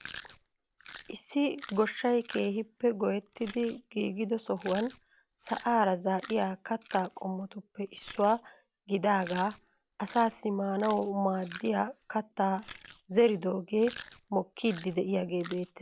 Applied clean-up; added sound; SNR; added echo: none; Chewing, mastication; 20 dB; none.